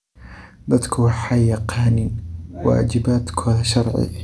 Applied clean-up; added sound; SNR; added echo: none; none; none; none.